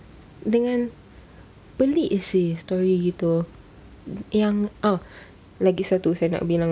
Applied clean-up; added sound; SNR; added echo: none; none; none; none.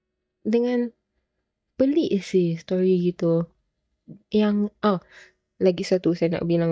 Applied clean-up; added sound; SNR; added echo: neural mask model DeepFilterNet 3.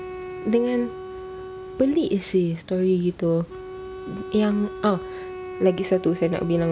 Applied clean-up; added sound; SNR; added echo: none; Wind instrument, woodwind instrument; 12 dB; none.